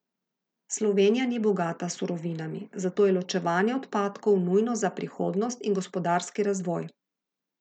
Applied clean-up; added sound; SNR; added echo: none; none; none; none.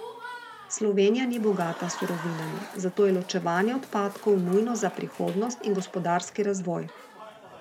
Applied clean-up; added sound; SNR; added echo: none; Applause / Crowd; 16 dB; none.